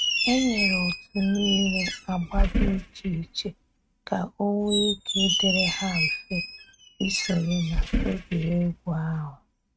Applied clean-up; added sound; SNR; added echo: neural mask model RNNoise.